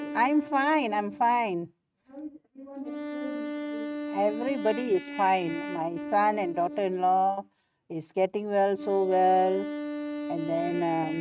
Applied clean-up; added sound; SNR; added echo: neural mask model RNNoise.